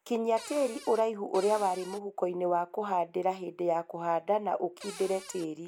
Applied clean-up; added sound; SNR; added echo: none; Cupboard open or close; 16 dB; none.